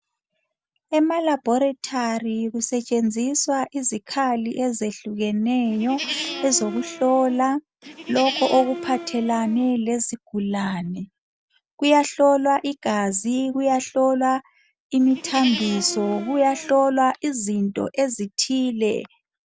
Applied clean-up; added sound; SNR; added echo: none; Livestock, farm animals, working animals; 10 dB; none.